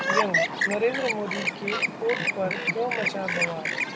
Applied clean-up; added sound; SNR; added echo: none; Chirp, tweet; -2 dB; none.